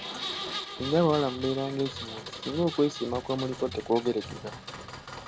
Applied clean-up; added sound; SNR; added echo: none; Engine; 9 dB; none.